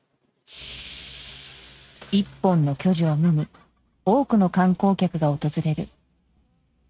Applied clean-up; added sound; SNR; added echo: neural mask model RNNoise.